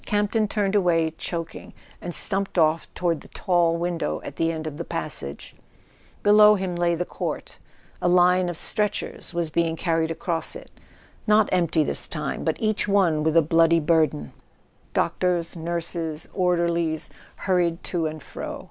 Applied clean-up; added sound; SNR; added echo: none; none; none; none.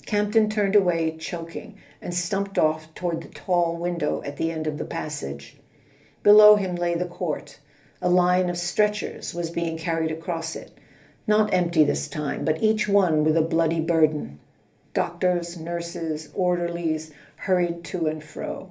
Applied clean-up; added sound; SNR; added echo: none; none; none; reverberation time 0.3 s.